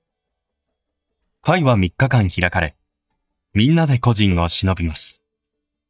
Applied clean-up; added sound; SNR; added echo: neural mask model DeepFilterNet 3.